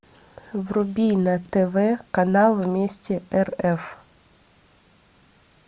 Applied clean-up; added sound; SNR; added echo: none; none; none; none.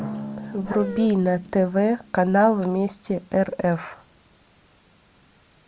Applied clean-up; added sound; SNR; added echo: none; Drum + Dog; 14 dB; none.